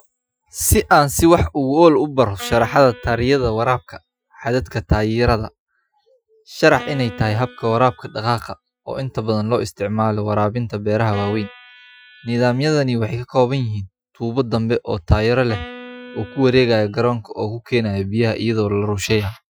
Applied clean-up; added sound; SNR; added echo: classical method Wiener filter.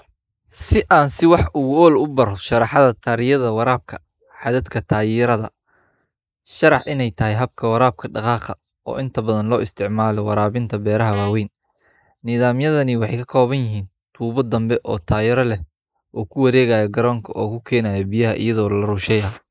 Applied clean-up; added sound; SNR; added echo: neural mask model Resemble Enhance denoiser.